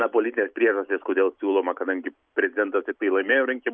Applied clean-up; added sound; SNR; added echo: none; none; none; none.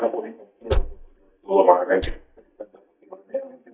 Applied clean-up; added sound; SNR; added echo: neural mask model DeepFilterNet 3.